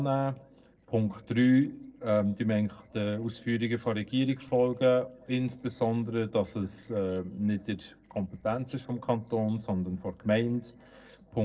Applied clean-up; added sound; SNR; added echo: neural separator model SepFormer DNS4.